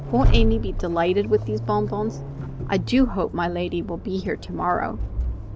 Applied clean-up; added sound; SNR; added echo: none; Accelerating, revving, vroom; 1 dB; none.